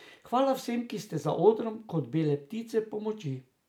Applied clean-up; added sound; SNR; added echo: none; none; none; none.